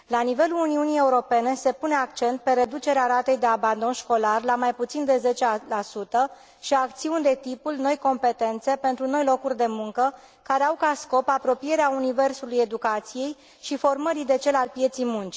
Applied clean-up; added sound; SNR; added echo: none; none; none; none.